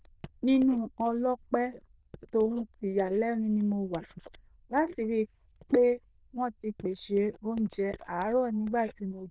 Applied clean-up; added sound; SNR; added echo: neural diffusion model UNIVERSE++.